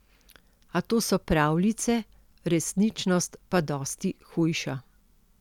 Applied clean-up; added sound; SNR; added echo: none; none; none; none.